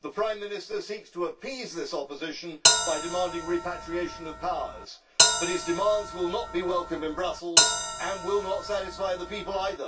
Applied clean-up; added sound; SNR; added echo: none; Bell; -3 dB; reverberation time 0.2 s.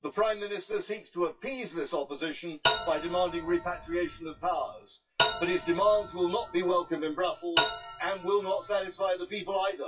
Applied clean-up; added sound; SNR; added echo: classical method WPE with log-MMSE.